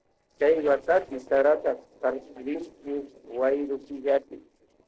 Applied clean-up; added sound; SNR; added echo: neural separator model SepFormer DNS4.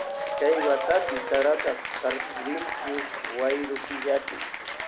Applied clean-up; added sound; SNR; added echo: none; Applause / Cheering; 4 dB; none.